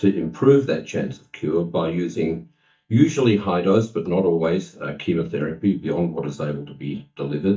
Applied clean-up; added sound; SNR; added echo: neural mask model DeepFilterNet 3.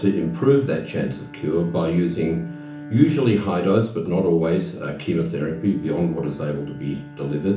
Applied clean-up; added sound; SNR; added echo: none; Bowed string instrument; 18 dB; reverberation time 0.8 s.